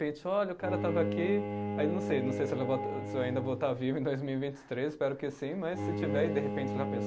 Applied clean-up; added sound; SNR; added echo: none; Bowed string instrument; 3 dB; none.